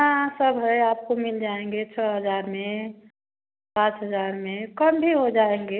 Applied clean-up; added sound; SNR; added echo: none; none; none; none.